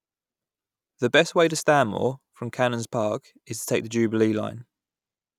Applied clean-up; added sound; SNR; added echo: none; none; none; none.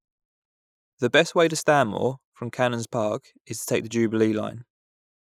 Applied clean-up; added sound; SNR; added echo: neural mask model Resemble Enhance denoiser.